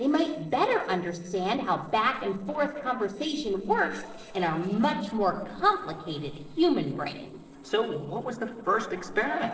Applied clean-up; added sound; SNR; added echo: neural separator model SepFormer DNS4.